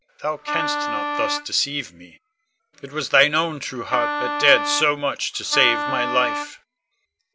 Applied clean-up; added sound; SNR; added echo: none; Wind instrument, woodwind instrument; 2 dB; none.